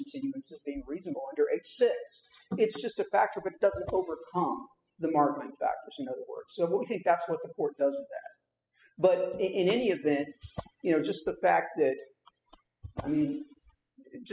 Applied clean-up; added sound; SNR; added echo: classical method spectral subtraction.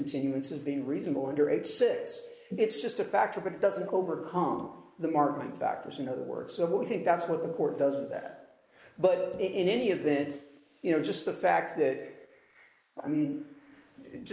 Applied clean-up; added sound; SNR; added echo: neural mask model Resemble Enhance denoiser.